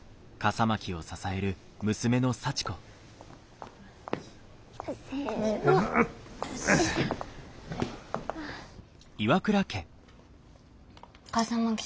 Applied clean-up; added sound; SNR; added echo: none; none; none; none.